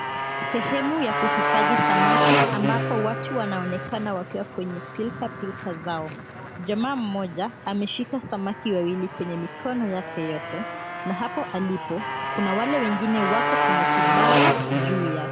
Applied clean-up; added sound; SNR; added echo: none; Motorcycle; -2 dB; none.